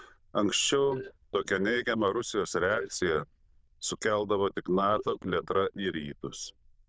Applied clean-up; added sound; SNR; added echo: neural diffusion model UNIVERSE++.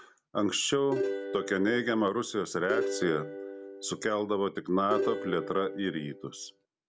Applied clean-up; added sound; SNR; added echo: none; Plucked string instrument; 5 dB; none.